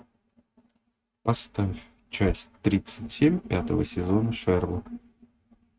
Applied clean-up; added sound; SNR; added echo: neural mask model RNNoise.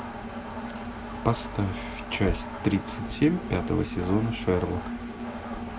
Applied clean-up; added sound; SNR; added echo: none; Engine; 7 dB; none.